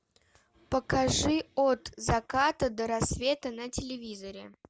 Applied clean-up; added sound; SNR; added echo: none; none; none; none.